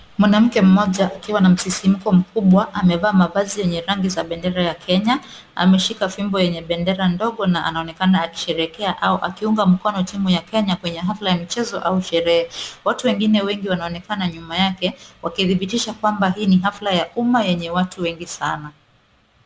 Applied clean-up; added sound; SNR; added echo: none; none; none; none.